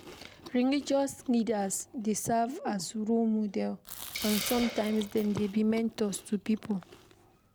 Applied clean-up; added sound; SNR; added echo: none; Hiss + Chewing, mastication; 13 dB; none.